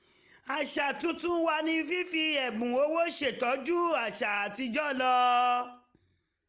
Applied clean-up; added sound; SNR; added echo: none; none; none; none.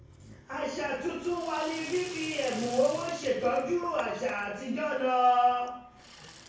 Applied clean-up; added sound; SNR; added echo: none; Sink (filling or washing) / Water tap, faucet; 17 dB; reverberation time 0.6 s.